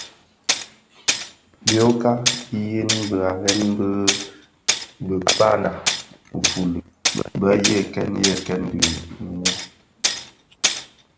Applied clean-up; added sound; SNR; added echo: none; Tools; 3 dB; none.